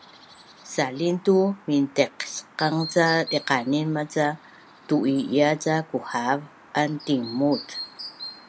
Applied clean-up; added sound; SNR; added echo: none; Chirp, tweet; 17 dB; none.